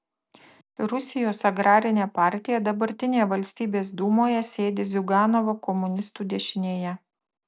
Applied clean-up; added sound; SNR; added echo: none; none; none; none.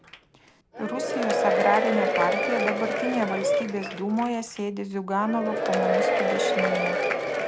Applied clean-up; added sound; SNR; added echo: none; Applause / Crowd / Cheering; -3 dB; none.